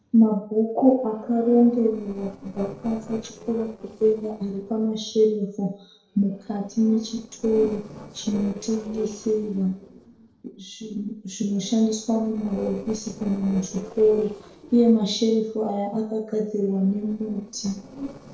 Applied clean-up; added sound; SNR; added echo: neural separator model SepFormer DNS4.